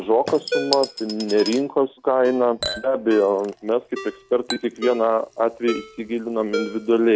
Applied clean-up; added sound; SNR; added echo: none; Chink, clink / Liquid + Ringtone; 11 dB; none.